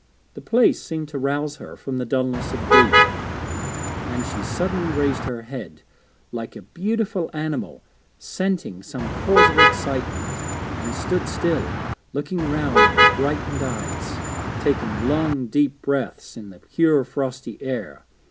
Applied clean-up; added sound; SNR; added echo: none; Motor vehicle (road); -4 dB; none.